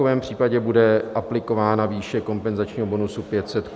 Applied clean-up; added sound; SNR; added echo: none; none; none; none.